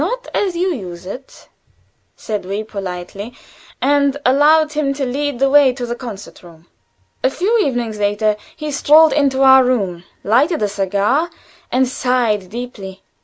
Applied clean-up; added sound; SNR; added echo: none; none; none; none.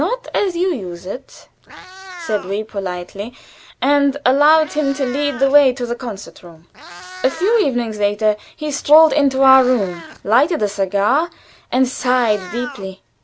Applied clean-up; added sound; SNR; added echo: none; Meow; 20 dB; none.